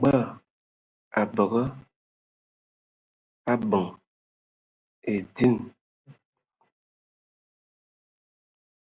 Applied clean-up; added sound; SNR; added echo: none; none; none; none.